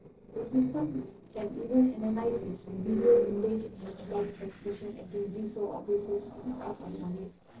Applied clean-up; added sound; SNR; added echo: neural separator model SepFormer DNS4.